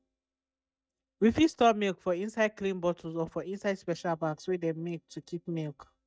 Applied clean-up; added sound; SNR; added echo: neural mask model DeepFilterNet 3.